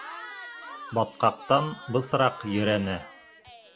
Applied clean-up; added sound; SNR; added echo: none; Crowd / Cheering; 15 dB; none.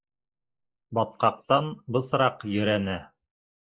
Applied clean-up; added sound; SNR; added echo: neural mask model Resemble Enhance denoiser.